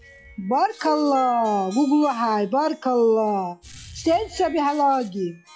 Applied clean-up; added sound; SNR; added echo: classical method log-MMSE.